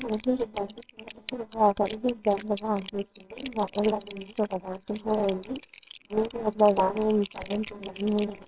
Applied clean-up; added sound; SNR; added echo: neural separator model SepFormer WHAMR!.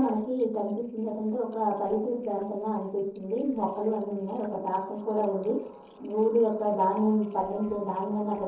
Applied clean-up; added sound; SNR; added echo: neural separator model SepFormer DNS4.